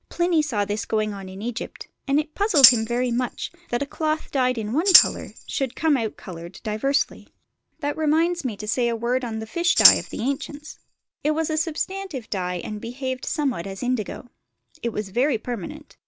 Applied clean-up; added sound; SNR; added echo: none; Tambourine; -1 dB; none.